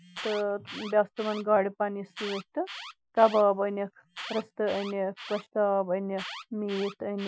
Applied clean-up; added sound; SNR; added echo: classical method Wiener filter.